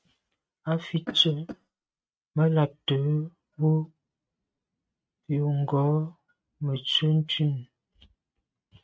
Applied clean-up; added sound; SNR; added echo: neural mask model RNNoise.